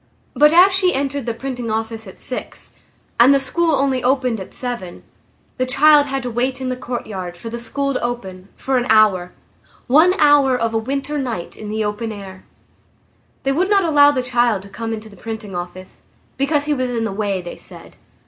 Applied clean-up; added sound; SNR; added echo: none; none; none; none.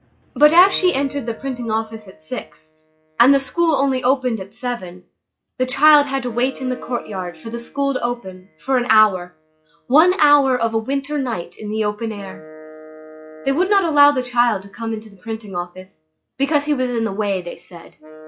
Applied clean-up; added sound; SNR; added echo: classical method log-MMSE.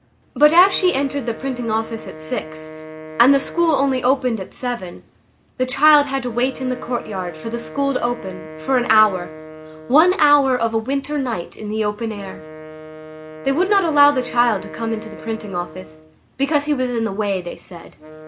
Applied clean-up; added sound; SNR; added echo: none; Wind instrument, woodwind instrument; 16 dB; none.